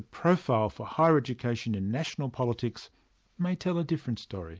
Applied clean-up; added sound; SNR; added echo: none; none; none; none.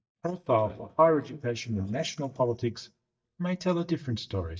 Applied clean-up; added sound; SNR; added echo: neural mask model DeepFilterNet 3.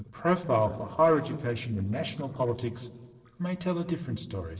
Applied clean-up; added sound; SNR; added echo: neural separator model SepFormer DNS4.